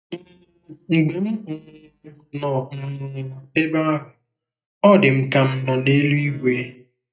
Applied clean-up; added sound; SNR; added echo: neural mask model DeepFilterNet 3.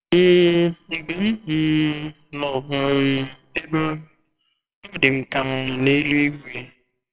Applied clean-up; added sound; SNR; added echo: neural separator model SepFormer WHAMR!.